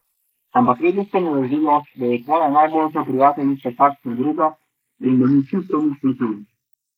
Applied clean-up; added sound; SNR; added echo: neural mask model Resemble Enhance denoiser.